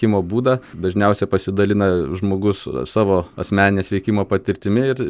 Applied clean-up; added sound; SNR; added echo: none; none; none; none.